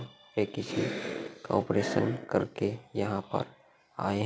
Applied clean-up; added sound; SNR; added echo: none; none; none; none.